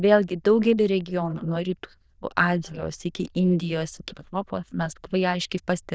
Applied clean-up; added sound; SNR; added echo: neural diffusion model UNIVERSE++.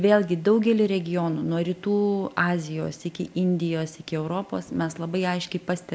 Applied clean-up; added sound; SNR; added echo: none; none; none; none.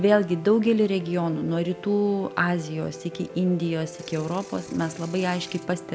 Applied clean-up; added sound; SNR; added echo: none; Ratchet, pawl / Percussion + Piano; 16 dB; none.